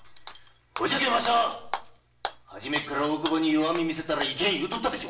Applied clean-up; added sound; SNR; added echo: none; Shatter / Hammer; 13 dB; reverberation time 0.6 s.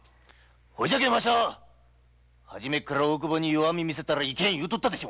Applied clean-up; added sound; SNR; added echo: none; none; none; none.